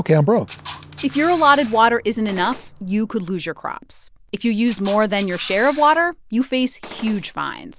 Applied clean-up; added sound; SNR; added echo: none; Gunshot, gunfire + Camera; 14 dB; none.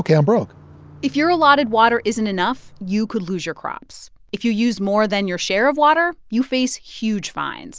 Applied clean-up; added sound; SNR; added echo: none; none; none; none.